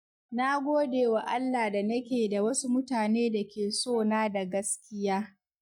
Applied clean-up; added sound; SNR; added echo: neural mask model DeepFilterNet 3.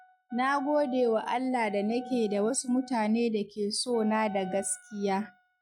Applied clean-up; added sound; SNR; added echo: neural mask model RNNoise.